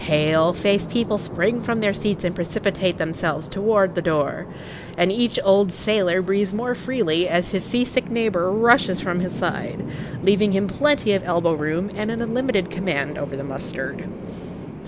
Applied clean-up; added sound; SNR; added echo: none; Bird vocalization, bird call, bird song; 11 dB; none.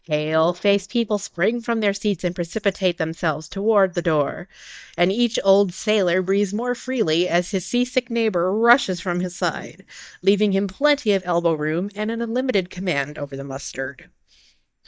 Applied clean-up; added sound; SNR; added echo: neural mask model DeepFilterNet 3.